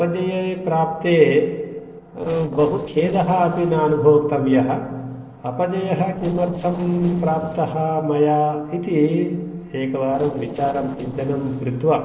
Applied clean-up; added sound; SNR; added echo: neural separator model SepFormer DNS4.